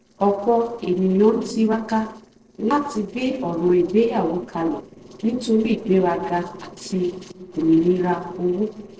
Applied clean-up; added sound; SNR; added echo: neural separator model SepFormer DNS4.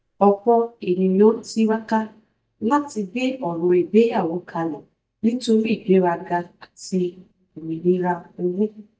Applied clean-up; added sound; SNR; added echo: neural mask model DeepFilterNet 3.